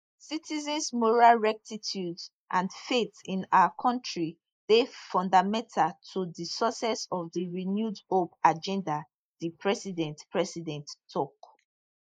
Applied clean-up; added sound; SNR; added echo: neural mask model Resemble Enhance denoiser.